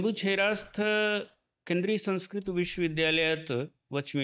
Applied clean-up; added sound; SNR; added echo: neural mask model DeepFilterNet 3.